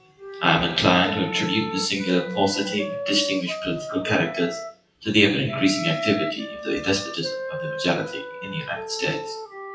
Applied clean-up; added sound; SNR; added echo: classical method WPE with log-MMSE.